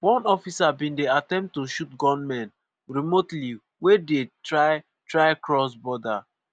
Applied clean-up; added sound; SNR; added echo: none; none; none; none.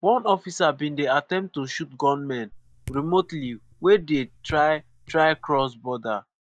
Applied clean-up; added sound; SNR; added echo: neural mask model DeepFilterNet 3.